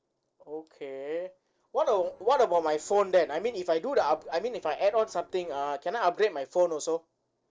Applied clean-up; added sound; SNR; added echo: neural separator model SepFormer DNS4.